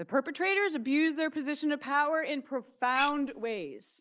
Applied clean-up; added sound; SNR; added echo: neural mask model Resemble Enhance denoiser.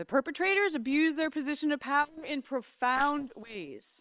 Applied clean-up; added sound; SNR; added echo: neural separator model SepFormer WHAM!.